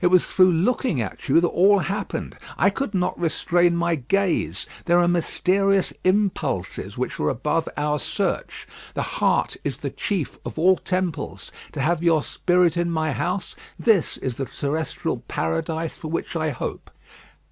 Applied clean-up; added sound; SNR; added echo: none; none; none; none.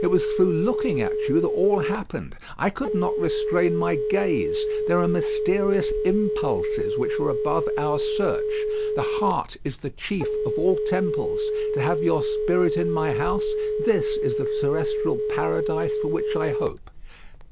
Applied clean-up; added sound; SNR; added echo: none; Telephone; -1 dB; none.